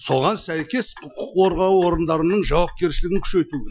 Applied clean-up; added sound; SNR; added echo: classical method Wiener filter.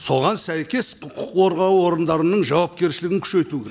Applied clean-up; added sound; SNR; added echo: none; none; none; none.